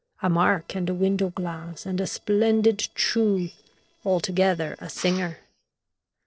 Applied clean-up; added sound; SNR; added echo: neural separator model SepFormer DNS4.